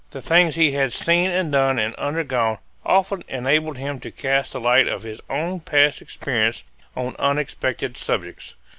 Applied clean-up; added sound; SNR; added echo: none; none; none; none.